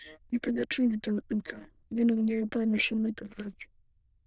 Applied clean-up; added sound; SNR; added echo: neural diffusion model UNIVERSE++.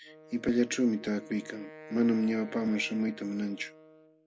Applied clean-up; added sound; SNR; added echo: none; Wind instrument, woodwind instrument; 19 dB; none.